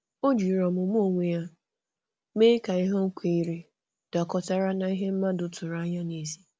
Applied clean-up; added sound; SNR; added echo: none; none; none; none.